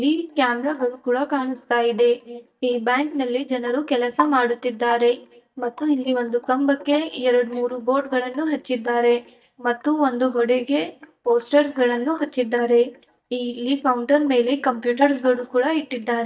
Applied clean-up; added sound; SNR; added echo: neural mask model DeepFilterNet 3.